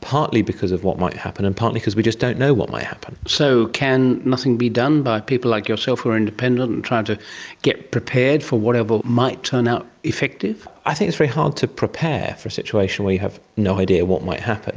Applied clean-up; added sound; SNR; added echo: none; none; none; none.